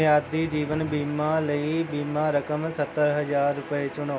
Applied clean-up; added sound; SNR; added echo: none; Bowed string instrument; 18 dB; none.